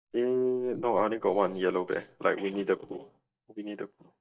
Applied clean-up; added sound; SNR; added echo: neural mask model DeepFilterNet 3.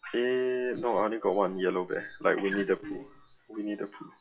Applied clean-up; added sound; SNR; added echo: classical method WPE with log-MMSE.